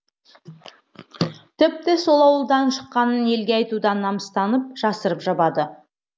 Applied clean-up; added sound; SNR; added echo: none; none; none; none.